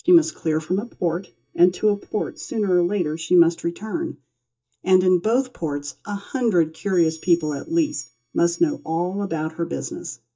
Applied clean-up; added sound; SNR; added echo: neural mask model DeepFilterNet 3.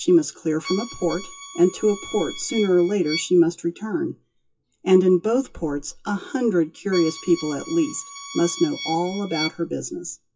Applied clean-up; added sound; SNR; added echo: classical method WPE with log-MMSE.